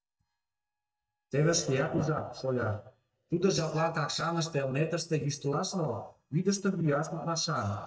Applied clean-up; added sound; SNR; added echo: neural mask model DeepFilterNet 3.